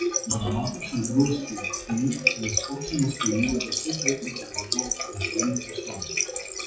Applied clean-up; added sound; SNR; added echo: classical method WPE with log-MMSE.